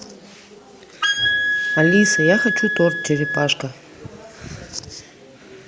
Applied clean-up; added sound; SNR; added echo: none; Wind instrument, woodwind instrument; -1 dB; none.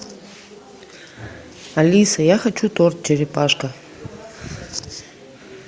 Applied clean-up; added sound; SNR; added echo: none; none; none; none.